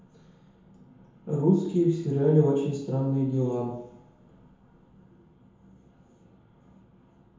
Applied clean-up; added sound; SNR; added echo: none; none; none; reverberation time 0.9 s.